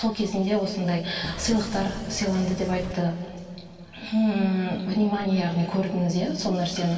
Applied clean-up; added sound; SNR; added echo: none; Engine / Mechanisms; 11 dB; reverberation time 2.5 s.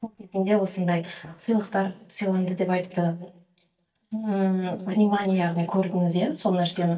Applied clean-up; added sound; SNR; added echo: neural mask model DeepFilterNet 3.